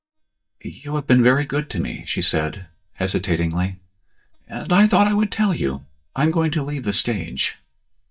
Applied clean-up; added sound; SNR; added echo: neural mask model DeepFilterNet 3.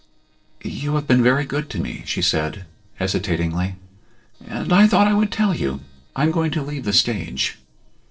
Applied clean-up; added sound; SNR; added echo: neural separator model SepFormer DNS4.